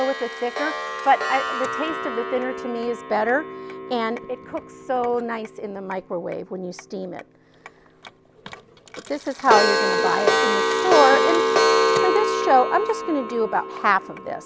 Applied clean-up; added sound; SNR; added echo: none; Clock; 0 dB; none.